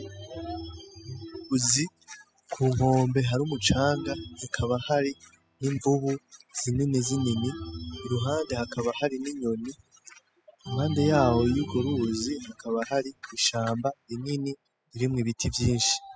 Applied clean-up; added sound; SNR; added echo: classical method spectral subtraction.